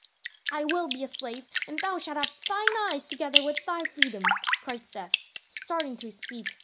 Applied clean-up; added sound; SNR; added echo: none; Drip; -2 dB; none.